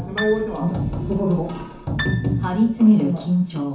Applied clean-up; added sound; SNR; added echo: none; Piano; 15 dB; reverberation time 0.9 s.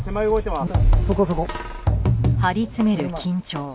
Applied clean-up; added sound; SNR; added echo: none; none; none; none.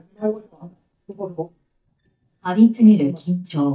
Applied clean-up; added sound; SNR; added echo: neural mask model DeepFilterNet 3.